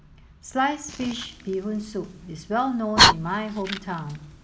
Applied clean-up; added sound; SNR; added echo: none; Fire; -2 dB; none.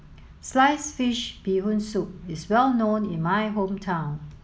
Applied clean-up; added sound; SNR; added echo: none; none; none; none.